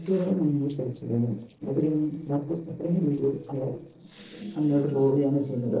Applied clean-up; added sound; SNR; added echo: neural separator model SepFormer DNS4.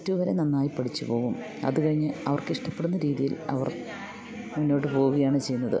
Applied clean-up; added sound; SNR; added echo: none; none; none; none.